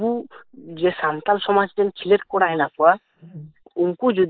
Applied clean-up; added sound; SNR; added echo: neural mask model Resemble Enhance denoiser.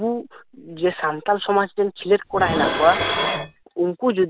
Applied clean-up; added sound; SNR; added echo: none; Dishes, pots, and pans; 5 dB; none.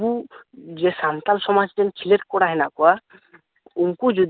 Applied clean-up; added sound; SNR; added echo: none; none; none; none.